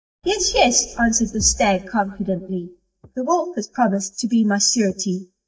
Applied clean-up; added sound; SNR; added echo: neural mask model DeepFilterNet 3.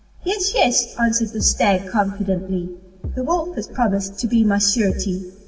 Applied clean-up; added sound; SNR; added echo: none; Bass drum; 9 dB; reverberation time 2.4 s.